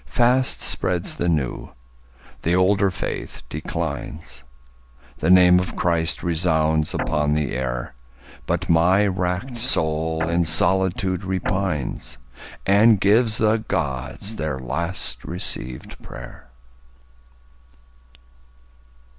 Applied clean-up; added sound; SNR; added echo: none; Guitar; 10 dB; none.